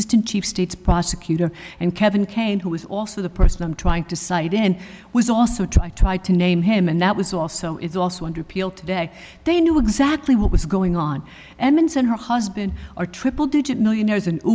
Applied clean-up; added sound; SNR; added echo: none; none; none; none.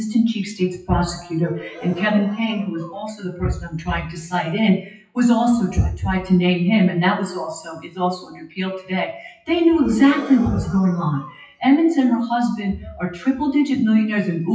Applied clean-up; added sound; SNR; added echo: classical method WPE with log-MMSE.